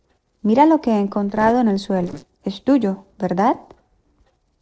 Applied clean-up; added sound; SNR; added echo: neural separator model SepFormer DNS4.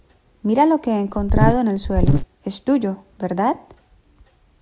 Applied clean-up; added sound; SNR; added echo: none; Buzz; -5 dB; none.